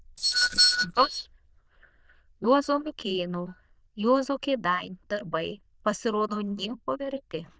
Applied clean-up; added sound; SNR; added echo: neural diffusion model UNIVERSE++.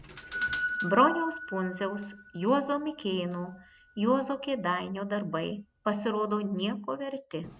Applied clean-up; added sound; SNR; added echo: none; Doorbell; 1 dB; none.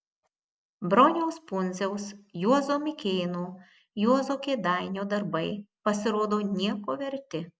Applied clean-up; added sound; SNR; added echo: none; none; none; none.